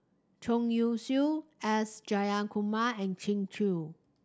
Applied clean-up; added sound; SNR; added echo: none; none; none; none.